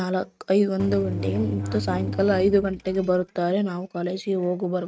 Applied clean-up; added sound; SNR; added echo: neural mask model RNNoise.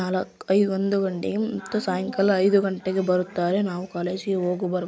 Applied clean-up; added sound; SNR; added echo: none; none; none; none.